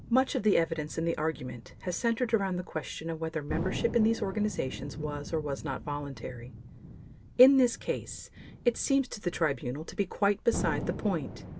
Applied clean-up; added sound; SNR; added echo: none; Thunder; 12 dB; none.